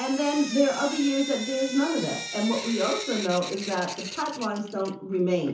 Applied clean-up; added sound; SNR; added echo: none; Drip / Sink (filling or washing); 10 dB; reverberation time 0.9 s.